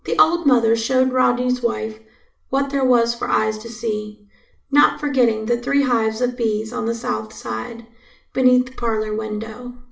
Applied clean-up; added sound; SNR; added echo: none; none; none; reverberation time 0.4 s.